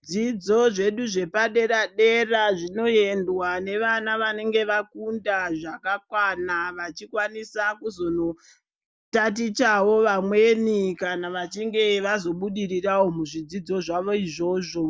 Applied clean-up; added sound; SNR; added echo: none; none; none; none.